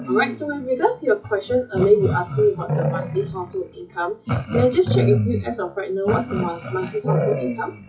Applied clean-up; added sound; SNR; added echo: classical method WPE with log-MMSE.